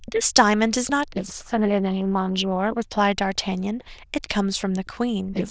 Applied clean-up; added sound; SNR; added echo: neural diffusion model UNIVERSE++.